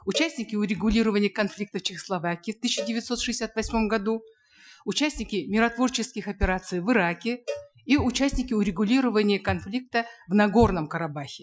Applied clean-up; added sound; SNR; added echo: classical method Wiener filter.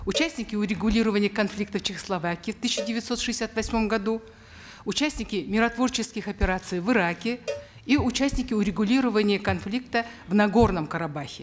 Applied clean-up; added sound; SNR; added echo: none; Cowbell; 16 dB; none.